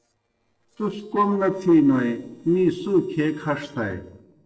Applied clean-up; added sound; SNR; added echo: neural separator model SepFormer DNS4.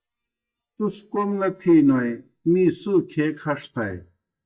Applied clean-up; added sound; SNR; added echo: neural mask model DeepFilterNet 3.